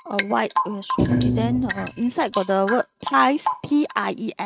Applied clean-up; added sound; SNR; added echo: neural mask model RNNoise.